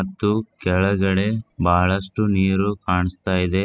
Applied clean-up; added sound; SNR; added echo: classical method spectral subtraction.